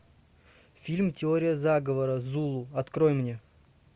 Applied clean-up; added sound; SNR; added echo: none; none; none; none.